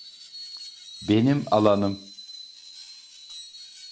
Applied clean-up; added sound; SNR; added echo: none; Screech; 17 dB; none.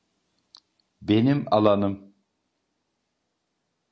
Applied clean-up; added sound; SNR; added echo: none; none; none; none.